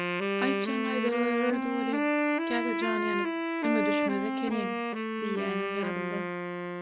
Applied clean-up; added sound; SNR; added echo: none; Wind instrument, woodwind instrument; -4 dB; none.